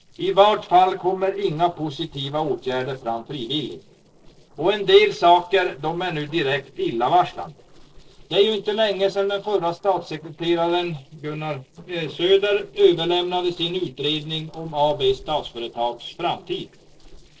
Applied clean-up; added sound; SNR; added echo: neural separator model SepFormer DNS4.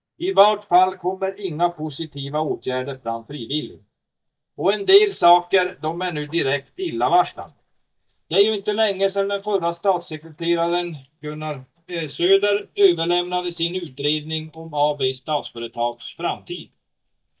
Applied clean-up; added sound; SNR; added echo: neural mask model DeepFilterNet 3.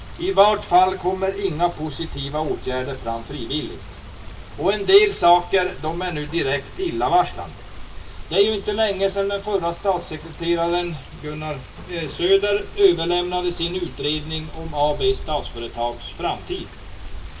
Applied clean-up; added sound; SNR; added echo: none; Water; 13 dB; reverberation time 0.1 s.